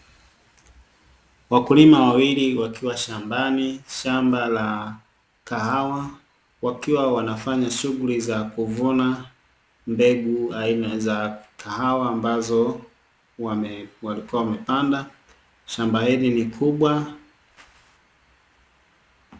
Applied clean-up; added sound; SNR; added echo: none; none; none; none.